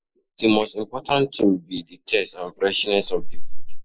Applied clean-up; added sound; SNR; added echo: neural mask model Resemble Enhance denoiser.